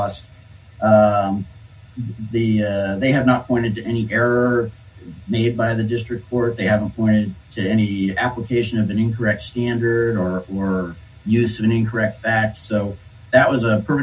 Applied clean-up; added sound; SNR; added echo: none; none; none; reverberation time 0.4 s.